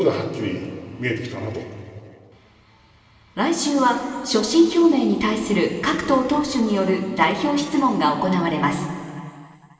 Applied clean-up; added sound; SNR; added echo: none; none; none; reverberation time 2.5 s.